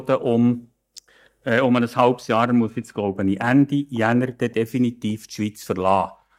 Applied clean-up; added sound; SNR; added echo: neural mask model DeepFilterNet 3.